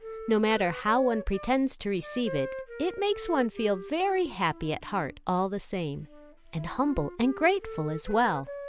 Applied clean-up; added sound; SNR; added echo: none; Wind instrument, woodwind instrument; 14 dB; none.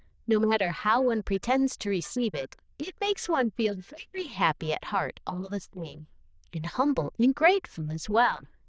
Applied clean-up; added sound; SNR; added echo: neural diffusion model UNIVERSE++.